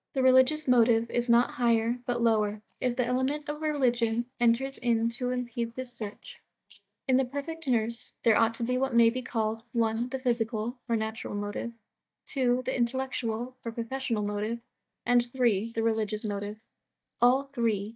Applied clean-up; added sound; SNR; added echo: neural mask model DeepFilterNet 3.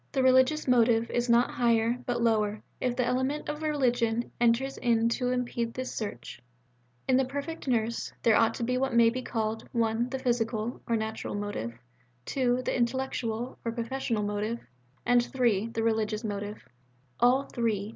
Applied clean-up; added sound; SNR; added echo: none; none; none; none.